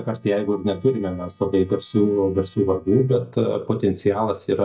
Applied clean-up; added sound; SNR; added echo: neural mask model DeepFilterNet 3.